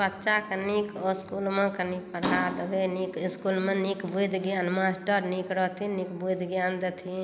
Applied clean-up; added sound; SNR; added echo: none; none; none; none.